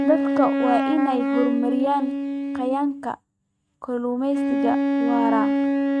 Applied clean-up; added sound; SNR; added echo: neural mask model RNNoise.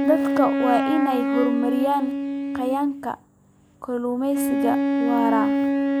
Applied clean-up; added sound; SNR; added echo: none; Wind instrument, woodwind instrument; -2 dB; none.